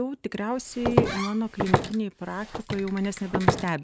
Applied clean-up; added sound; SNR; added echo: none; Walk, footsteps; -1 dB; none.